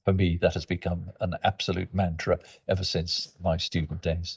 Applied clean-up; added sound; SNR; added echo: neural mask model DeepFilterNet 3.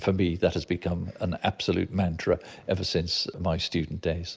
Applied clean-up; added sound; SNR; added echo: none; none; none; none.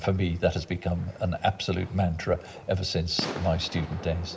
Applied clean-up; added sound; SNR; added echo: none; Fireworks; 14 dB; reverberation time 0.5 s.